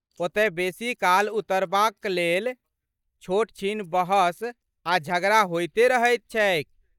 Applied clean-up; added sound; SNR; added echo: neural mask model DeepFilterNet 3.